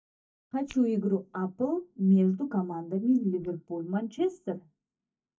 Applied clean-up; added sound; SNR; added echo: neural mask model DeepFilterNet 3.